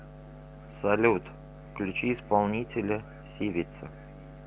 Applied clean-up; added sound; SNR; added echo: none; none; none; none.